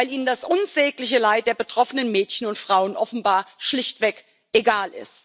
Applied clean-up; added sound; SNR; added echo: none; none; none; none.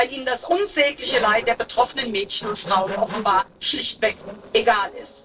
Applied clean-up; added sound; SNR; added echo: neural separator model SepFormer DNS4.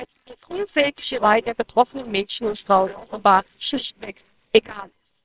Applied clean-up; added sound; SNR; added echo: neural separator model SepFormer WHAMR!.